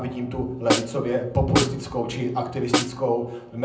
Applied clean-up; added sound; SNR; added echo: none; Snare drum; 2 dB; reverberation time 0.6 s.